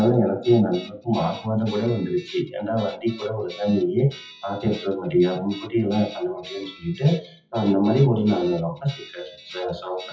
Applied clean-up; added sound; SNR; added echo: classical method WPE with log-MMSE.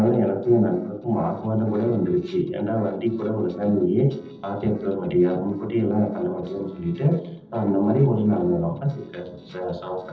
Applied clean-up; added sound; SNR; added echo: neural separator model SepFormer DNS4.